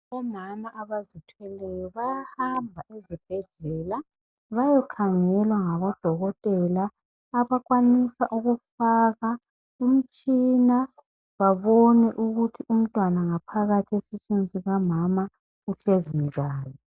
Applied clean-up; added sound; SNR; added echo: none; none; none; none.